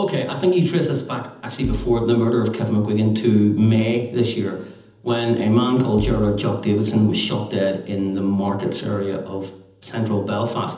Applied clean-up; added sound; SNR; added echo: none; Bass drum; 14 dB; reverberation time 0.8 s.